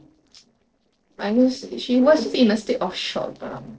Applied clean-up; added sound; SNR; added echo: neural separator model SepFormer DNS4.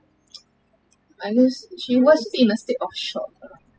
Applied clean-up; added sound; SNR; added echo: classical method spectral subtraction.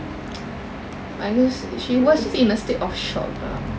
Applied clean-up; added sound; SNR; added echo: none; Piano; 16 dB; none.